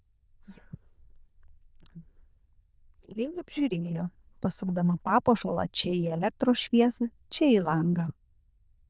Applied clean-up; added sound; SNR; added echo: neural diffusion model UNIVERSE++.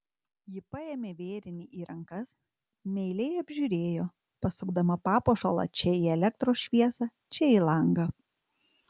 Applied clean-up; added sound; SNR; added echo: none; none; none; none.